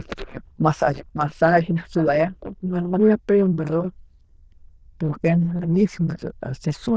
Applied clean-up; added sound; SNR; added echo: neural diffusion model UNIVERSE++.